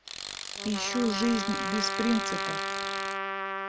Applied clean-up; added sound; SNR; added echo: none; Trumpet + Tools; 1 dB; none.